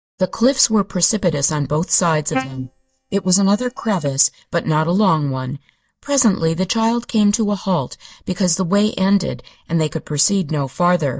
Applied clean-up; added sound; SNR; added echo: neural mask model DeepFilterNet 3.